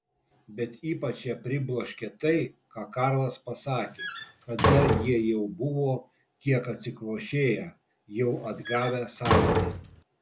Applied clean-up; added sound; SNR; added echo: none; Slam; -1 dB; none.